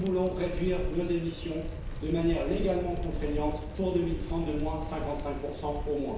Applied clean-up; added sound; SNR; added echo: none; Bicycle; 4 dB; reverberation time 0.7 s.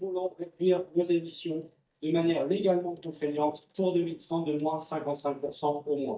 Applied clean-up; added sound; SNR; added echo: neural mask model DeepFilterNet 3.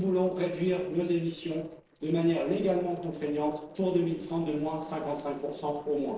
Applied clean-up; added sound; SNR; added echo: neural separator model SepFormer DNS4.